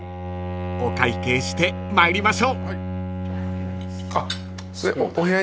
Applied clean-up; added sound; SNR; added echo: none; Bowed string instrument; 5 dB; none.